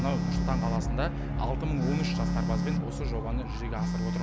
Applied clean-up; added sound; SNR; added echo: none; Telephone + Bowed string instrument; 0 dB; none.